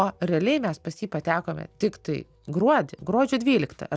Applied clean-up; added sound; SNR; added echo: none; none; none; none.